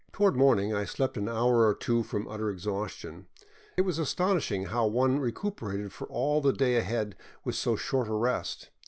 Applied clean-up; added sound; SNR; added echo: none; none; none; none.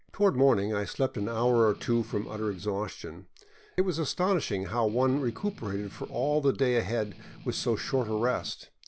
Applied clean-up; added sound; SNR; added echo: none; Strum; 19 dB; none.